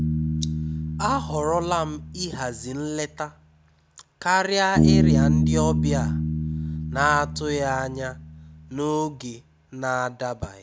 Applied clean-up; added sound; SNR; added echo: none; Bass guitar; -1 dB; none.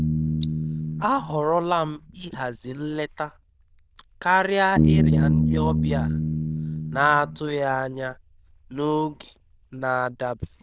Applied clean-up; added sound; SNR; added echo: neural diffusion model UNIVERSE++.